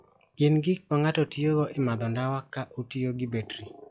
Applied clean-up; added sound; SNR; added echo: classical method log-MMSE.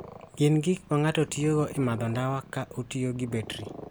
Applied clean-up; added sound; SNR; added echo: none; Purr; 16 dB; none.